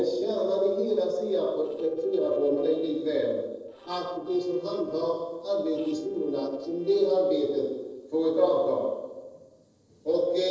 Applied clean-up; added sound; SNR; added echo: neural separator model SepFormer DNS4.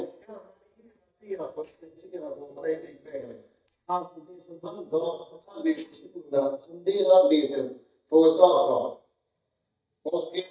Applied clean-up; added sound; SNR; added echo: neural mask model DeepFilterNet 3.